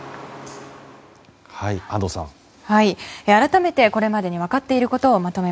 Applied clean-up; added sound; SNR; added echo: none; none; none; none.